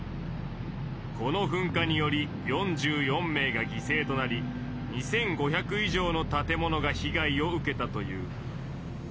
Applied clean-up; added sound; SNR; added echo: none; none; none; none.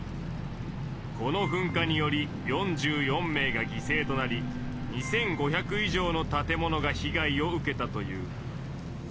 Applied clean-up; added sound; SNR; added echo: none; Piano + Rain; 16 dB; none.